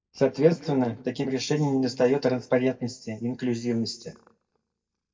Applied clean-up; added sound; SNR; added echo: neural mask model DeepFilterNet 3.